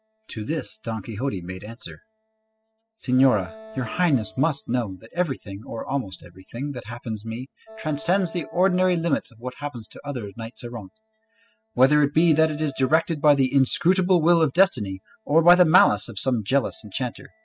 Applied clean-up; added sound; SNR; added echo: classical method spectral subtraction.